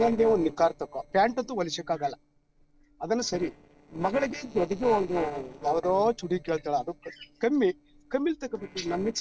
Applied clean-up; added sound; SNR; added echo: neural separator model SepFormer DNS4.